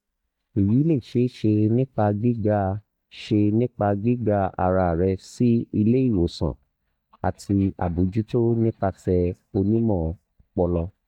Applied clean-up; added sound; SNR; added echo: neural mask model DeepFilterNet 3.